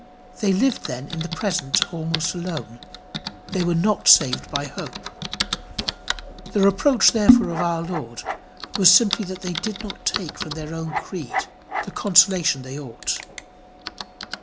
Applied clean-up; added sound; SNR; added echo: none; Typing; 4 dB; none.